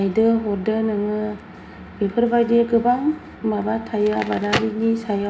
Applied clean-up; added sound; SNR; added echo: none; Crackle; 15 dB; reverberation time 0.3 s.